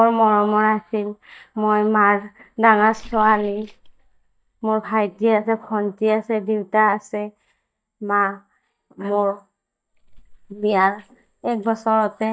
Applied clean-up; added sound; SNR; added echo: neural mask model DeepFilterNet 3.